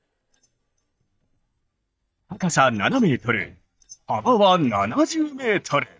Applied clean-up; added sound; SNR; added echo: neural mask model DeepFilterNet 3.